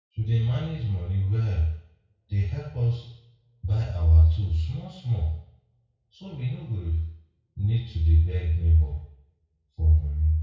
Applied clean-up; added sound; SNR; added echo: none; none; none; reverberation time 0.6 s.